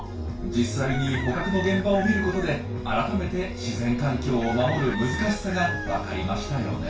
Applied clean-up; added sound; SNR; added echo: none; Chicken, rooster; 11 dB; reverberation time 0.2 s.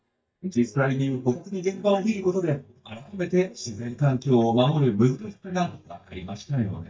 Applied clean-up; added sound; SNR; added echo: neural mask model DeepFilterNet 3.